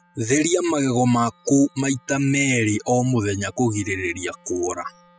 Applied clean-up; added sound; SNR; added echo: classical method spectral subtraction.